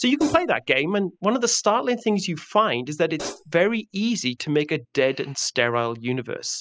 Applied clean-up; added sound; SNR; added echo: classical method spectral subtraction.